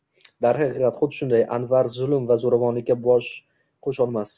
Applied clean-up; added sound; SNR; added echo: none; none; none; none.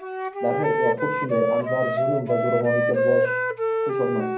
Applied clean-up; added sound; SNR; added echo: none; Wind instrument, woodwind instrument; -3 dB; reverberation time 0.6 s.